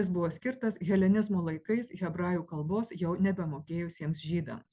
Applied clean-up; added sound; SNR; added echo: none; none; none; none.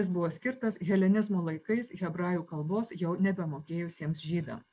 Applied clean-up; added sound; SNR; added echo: neural mask model Resemble Enhance denoiser.